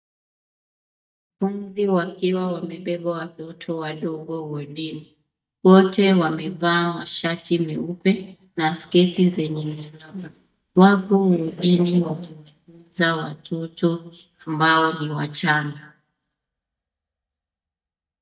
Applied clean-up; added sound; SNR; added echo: neural mask model DeepFilterNet 3.